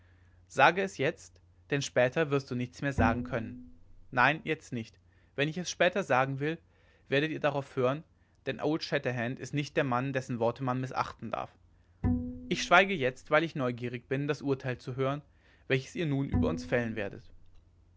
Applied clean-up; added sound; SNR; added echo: none; Bowed string instrument; 4 dB; none.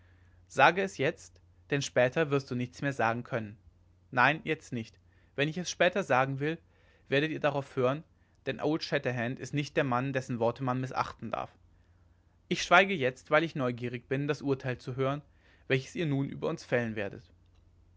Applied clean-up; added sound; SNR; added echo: none; none; none; none.